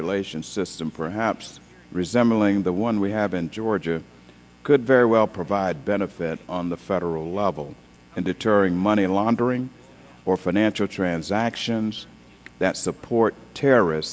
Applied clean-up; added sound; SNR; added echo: none; none; none; none.